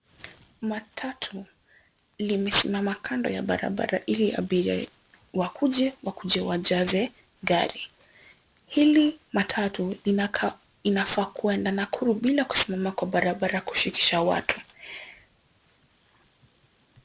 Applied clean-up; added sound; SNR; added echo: none; none; none; none.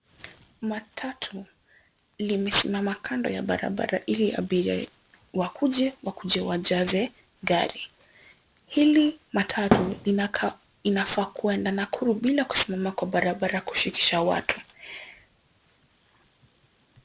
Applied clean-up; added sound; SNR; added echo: none; Thump, thud; -2 dB; none.